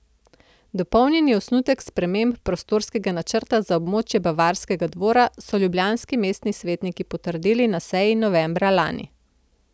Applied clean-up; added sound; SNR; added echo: none; none; none; none.